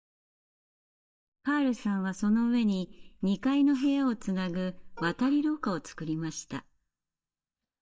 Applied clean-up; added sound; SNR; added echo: neural mask model DeepFilterNet 3.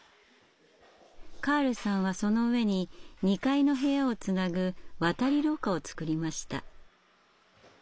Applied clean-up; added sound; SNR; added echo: none; none; none; none.